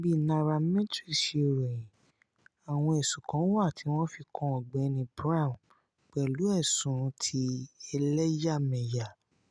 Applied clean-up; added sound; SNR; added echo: none; none; none; none.